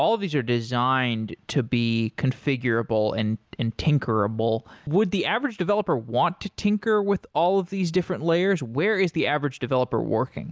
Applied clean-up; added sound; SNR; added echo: none; none; none; none.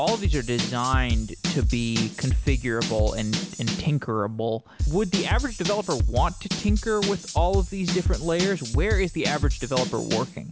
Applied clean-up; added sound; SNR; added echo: none; Drum / Drum kit; 0 dB; none.